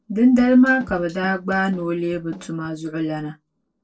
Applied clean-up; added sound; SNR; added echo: neural separator model SepFormer DNS4.